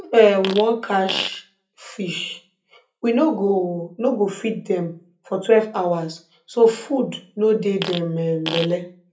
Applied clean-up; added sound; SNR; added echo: none; Fart; 10 dB; reverberation time 0.3 s.